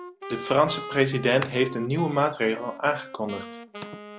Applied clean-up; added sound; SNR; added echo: none; Wind instrument, woodwind instrument; 14 dB; none.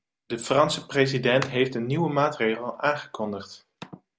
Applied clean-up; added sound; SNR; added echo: none; none; none; none.